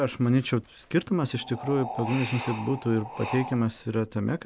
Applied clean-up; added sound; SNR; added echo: none; Wind; 10 dB; none.